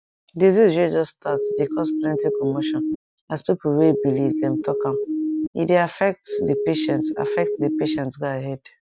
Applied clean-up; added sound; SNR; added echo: none; Siren; 1 dB; none.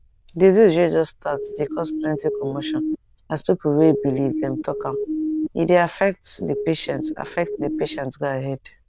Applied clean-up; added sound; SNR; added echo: neural diffusion model UNIVERSE++.